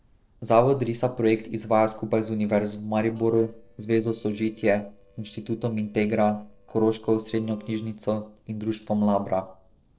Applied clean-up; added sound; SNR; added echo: neural separator model SepFormer DNS4.